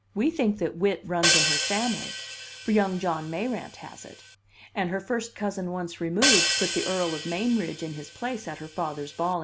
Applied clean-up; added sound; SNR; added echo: none; Hi-hat; 1 dB; none.